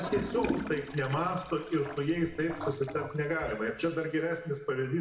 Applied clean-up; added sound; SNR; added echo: none; Toilet flush / Gurgling; 9 dB; reverberation time 1.4 s.